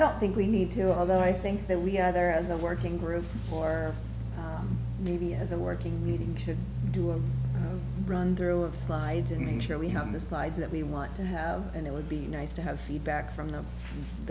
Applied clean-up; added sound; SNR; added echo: none; none; none; none.